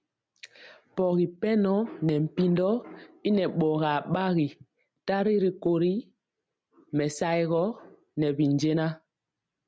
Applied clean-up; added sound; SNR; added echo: none; none; none; none.